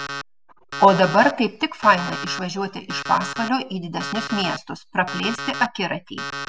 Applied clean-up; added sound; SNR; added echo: none; Alarm; 10 dB; none.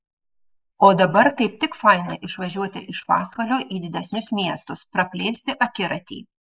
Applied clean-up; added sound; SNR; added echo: neural mask model Resemble Enhance denoiser.